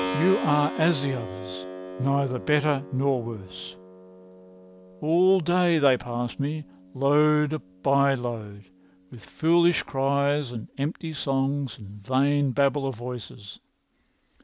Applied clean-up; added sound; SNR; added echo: none; Keyboard (musical); 14 dB; none.